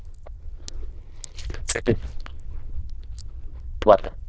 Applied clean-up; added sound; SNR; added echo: neural diffusion model UNIVERSE++.